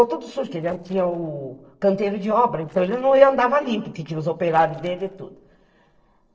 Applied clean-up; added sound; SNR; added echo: neural separator model SepFormer DNS4.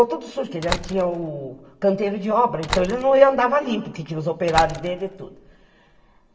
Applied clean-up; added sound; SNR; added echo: none; Slam; 12 dB; reverberation time 0.8 s.